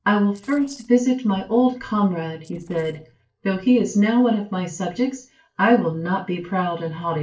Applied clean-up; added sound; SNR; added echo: neural separator model SepFormer DNS4.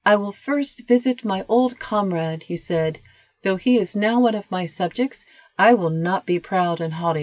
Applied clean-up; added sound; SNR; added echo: none; none; none; none.